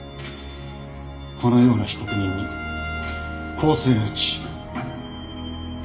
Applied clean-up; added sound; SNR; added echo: none; Trumpet; 14 dB; reverberation time 0.5 s.